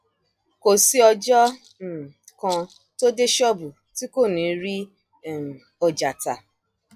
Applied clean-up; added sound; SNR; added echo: classical method log-MMSE.